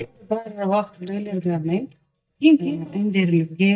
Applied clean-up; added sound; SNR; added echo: neural mask model DeepFilterNet 3.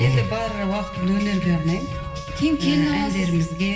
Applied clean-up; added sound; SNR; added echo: none; Bowed string instrument; 14 dB; reverberation time 1.1 s.